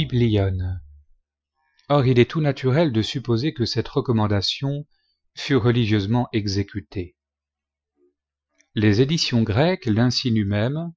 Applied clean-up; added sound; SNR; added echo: classical method Wiener filter.